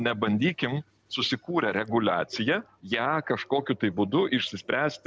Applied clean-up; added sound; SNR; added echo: none; none; none; none.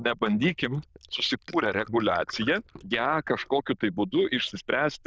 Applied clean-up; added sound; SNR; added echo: neural diffusion model UNIVERSE++.